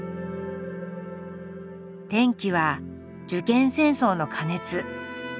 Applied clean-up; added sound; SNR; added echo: none; none; none; none.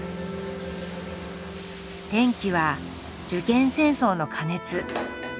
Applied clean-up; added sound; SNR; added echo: none; Bathtub (filling or washing); 12 dB; none.